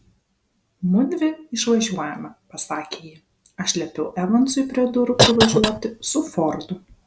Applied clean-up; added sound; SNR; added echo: none; Cough; -1 dB; none.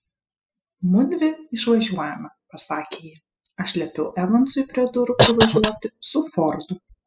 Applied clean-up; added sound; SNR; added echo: classical method spectral subtraction.